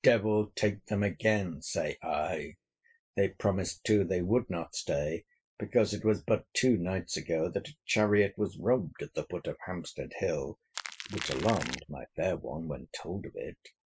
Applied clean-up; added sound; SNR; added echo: classical method spectral subtraction.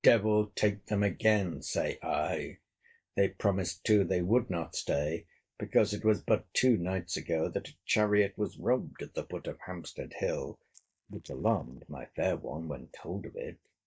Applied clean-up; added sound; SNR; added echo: neural mask model DeepFilterNet 3.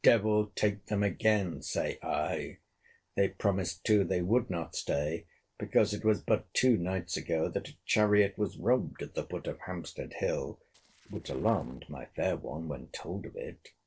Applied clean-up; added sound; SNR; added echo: neural separator model SepFormer DNS4.